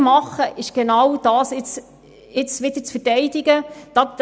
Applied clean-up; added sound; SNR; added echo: none; none; none; none.